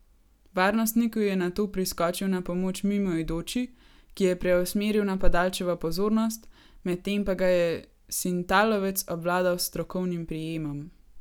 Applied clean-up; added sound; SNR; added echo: none; none; none; none.